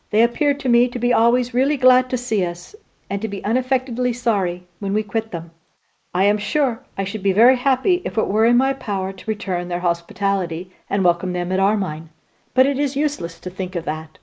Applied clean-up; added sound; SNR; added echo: neural mask model Resemble Enhance denoiser.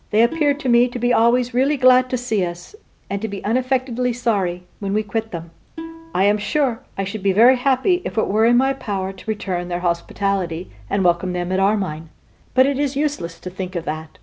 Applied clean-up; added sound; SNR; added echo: none; Plucked string instrument; 16 dB; none.